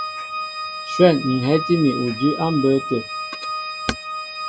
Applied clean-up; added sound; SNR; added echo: none; Organ; 8 dB; none.